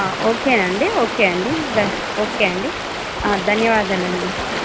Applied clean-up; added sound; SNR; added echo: none; Stream; 4 dB; none.